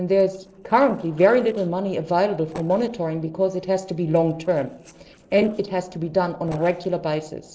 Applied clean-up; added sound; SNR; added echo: neural separator model SepFormer DNS4.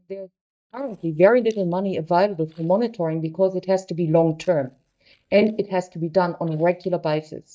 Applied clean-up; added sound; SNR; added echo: neural mask model DeepFilterNet 3.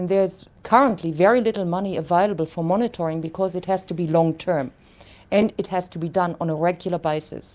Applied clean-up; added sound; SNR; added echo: none; none; none; none.